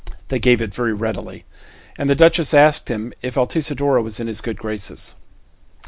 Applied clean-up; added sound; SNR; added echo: none; none; none; none.